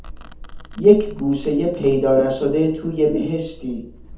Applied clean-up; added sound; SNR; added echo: none; Domestic sounds, home sounds; 16 dB; reverberation time 0.6 s.